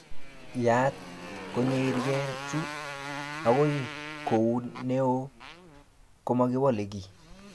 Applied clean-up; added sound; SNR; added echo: none; Motorcycle; 11 dB; none.